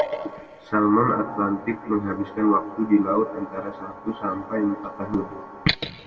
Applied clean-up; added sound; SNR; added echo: none; none; none; reverberation time 1.5 s.